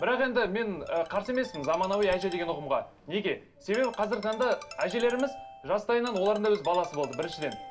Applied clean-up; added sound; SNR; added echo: none; Ringtone; 16 dB; reverberation time 0.2 s.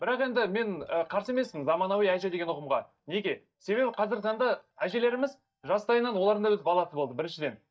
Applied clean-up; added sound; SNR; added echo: neural mask model DeepFilterNet 3.